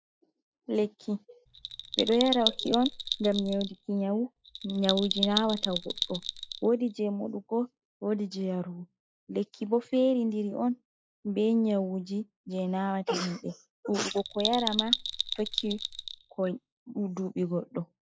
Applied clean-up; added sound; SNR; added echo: classical method log-MMSE.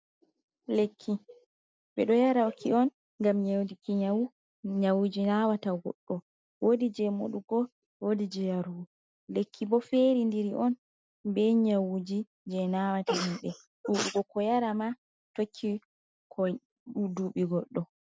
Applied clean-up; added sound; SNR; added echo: none; none; none; none.